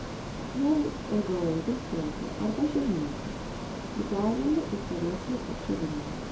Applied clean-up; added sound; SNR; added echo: none; Ocean; 5 dB; reverberation time 0.2 s.